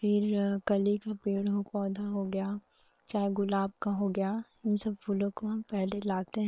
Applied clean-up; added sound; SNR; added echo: neural separator model SepFormer WHAM!.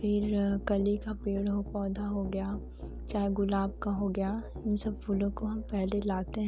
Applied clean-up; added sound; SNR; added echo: none; Musical instrument; 10 dB; none.